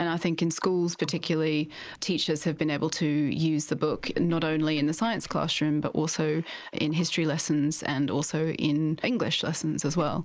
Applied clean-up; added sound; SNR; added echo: neural mask model Resemble Enhance denoiser.